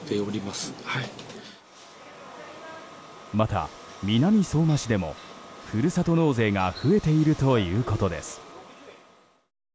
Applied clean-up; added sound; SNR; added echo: none; none; none; none.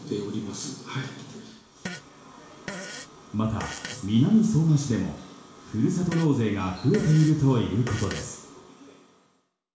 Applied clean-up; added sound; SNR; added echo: none; Fart; 15 dB; reverberation time 0.7 s.